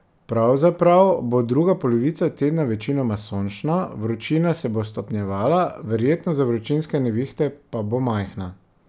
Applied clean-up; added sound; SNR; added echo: none; none; none; none.